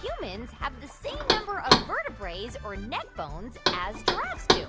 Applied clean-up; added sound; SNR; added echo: none; Knock; -4 dB; none.